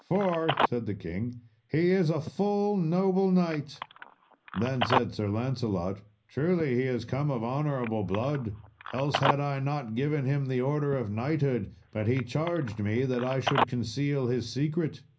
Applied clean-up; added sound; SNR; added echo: none; Telephone; 8 dB; reverberation time 0.5 s.